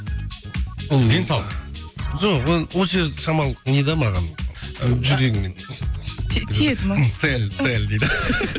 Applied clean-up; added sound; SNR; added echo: none; none; none; none.